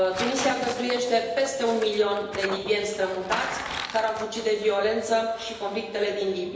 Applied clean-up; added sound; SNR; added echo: none; Tearing; 11 dB; reverberation time 1.0 s.